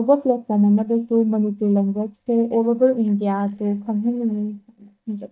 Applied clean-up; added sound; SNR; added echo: neural mask model DeepFilterNet 3.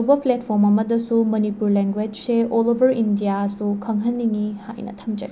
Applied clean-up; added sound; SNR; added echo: none; none; none; none.